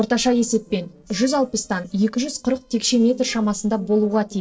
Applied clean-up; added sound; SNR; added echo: neural separator model SepFormer DNS4.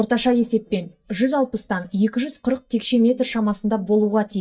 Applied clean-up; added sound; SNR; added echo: neural mask model DeepFilterNet 3.